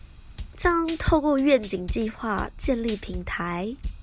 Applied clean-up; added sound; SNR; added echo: none; Drum / Drum kit; 12 dB; none.